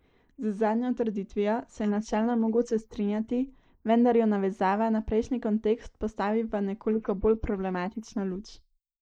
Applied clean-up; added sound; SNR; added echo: neural mask model Resemble Enhance denoiser.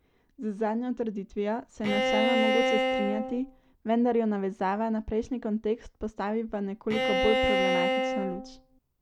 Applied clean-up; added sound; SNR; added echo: none; Bowed string instrument; -3 dB; none.